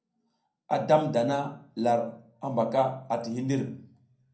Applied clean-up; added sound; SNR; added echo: none; none; none; reverberation time 0.6 s.